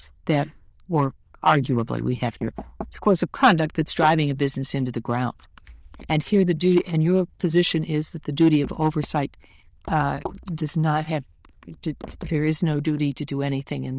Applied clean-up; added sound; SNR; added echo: neural diffusion model UNIVERSE++.